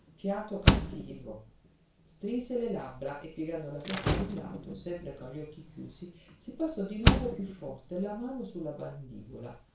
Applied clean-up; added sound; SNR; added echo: none; Slam; -5 dB; reverberation time 0.3 s.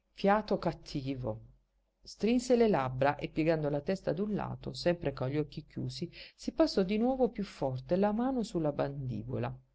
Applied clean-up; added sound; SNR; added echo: none; none; none; none.